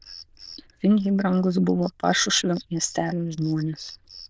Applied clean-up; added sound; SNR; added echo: neural diffusion model UNIVERSE++.